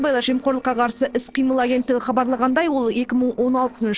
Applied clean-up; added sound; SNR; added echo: neural separator model SepFormer DNS4.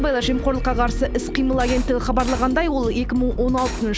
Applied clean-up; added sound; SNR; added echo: none; Cutlery, silverware; 14 dB; none.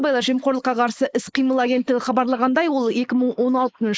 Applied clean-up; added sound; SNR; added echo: neural mask model Resemble Enhance denoiser.